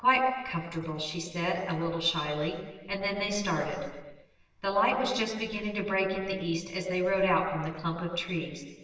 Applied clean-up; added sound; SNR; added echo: none; none; none; reverberation time 1.4 s.